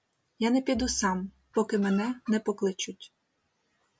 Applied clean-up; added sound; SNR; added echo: none; Chicken, rooster + Bowed string instrument; 17 dB; none.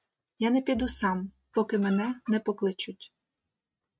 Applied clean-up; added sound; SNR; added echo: neural mask model RNNoise.